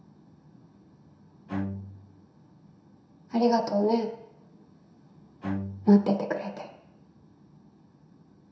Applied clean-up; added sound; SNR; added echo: none; Bowed string instrument; 8 dB; reverberation time 0.7 s.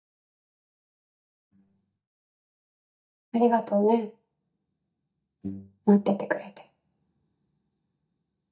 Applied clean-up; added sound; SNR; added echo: neural mask model DeepFilterNet 3.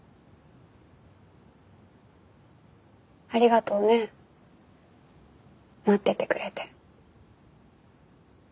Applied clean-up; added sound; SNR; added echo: none; none; none; none.